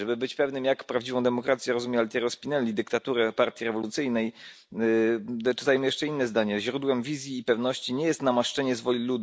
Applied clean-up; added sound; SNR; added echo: none; none; none; none.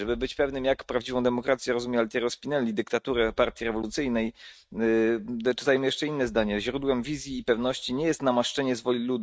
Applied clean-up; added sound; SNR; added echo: neural mask model RNNoise.